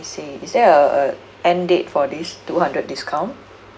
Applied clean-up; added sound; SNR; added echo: none; none; none; none.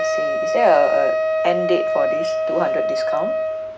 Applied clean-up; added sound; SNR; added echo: none; Wind instrument, woodwind instrument; -2 dB; none.